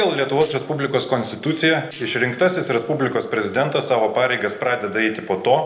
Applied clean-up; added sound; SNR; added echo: neural separator model SepFormer DNS4.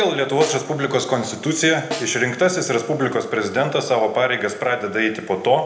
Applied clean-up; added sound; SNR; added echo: none; Snare drum; 15 dB; reverberation time 0.7 s.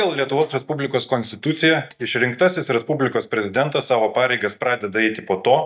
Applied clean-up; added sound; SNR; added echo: neural mask model DeepFilterNet 3.